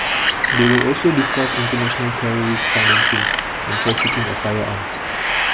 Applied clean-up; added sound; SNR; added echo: none; Wind; -2 dB; none.